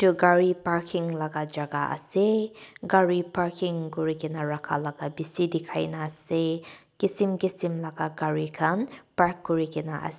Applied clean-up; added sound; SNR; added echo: none; none; none; none.